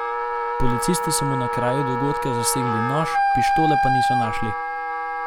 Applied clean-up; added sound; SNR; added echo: none; Wind instrument, woodwind instrument; -3 dB; none.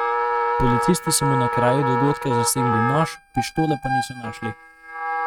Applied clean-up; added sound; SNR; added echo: neural mask model RNNoise.